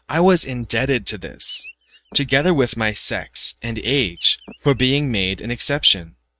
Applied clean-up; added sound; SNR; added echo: neural mask model RNNoise.